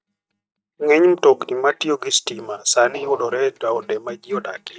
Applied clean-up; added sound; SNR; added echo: neural mask model DeepFilterNet 3.